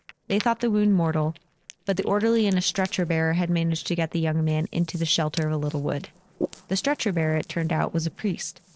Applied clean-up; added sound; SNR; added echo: neural separator model SepFormer DNS4.